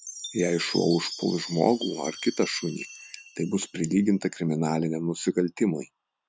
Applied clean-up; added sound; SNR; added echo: none; Chime; 15 dB; none.